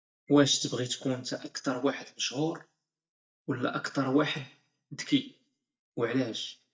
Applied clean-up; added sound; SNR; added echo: neural mask model DeepFilterNet 3.